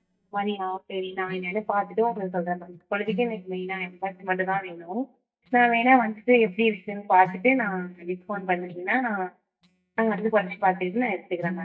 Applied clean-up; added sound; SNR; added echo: neural mask model DeepFilterNet 3.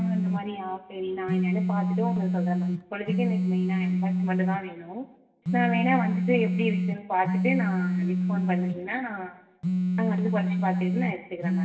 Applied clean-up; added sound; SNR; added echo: none; Telephone; -4 dB; reverberation time 0.9 s.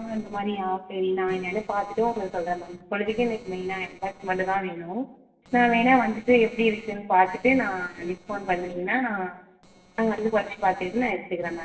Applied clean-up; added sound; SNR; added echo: neural separator model SepFormer DNS4.